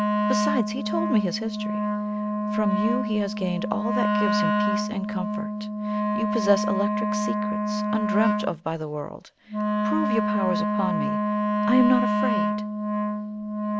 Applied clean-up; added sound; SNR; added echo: none; Wind instrument, woodwind instrument; -3 dB; none.